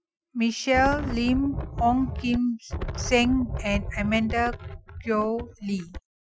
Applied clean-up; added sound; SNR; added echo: classical method Wiener filter.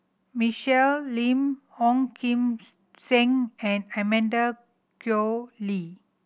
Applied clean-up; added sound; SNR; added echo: none; none; none; none.